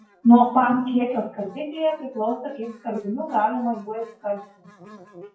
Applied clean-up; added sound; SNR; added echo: classical method WPE with log-MMSE.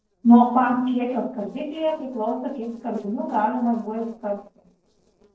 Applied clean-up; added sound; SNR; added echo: neural separator model SepFormer DNS4.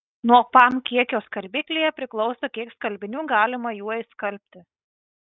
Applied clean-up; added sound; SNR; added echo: none; none; none; none.